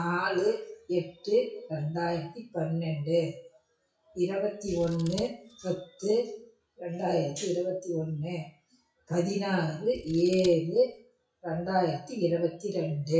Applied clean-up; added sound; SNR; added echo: classical method WPE with log-MMSE.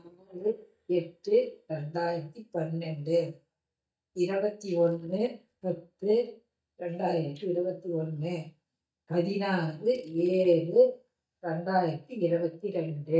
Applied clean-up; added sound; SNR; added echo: neural mask model DeepFilterNet 3.